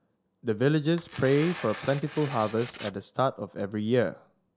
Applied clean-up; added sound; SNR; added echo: none; Tearing; 14 dB; none.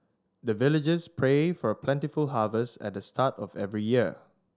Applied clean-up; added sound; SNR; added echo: none; none; none; none.